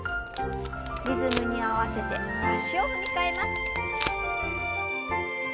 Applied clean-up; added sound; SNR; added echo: none; Packing tape, duct tape; 8 dB; none.